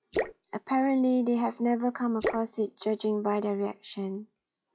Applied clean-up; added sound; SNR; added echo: classical method log-MMSE.